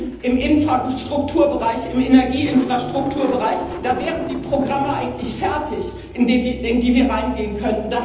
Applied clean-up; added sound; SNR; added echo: none; Engine starting / Car; 12 dB; reverberation time 0.9 s.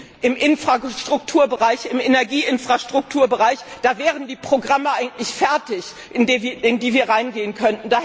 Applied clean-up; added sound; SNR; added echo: none; none; none; none.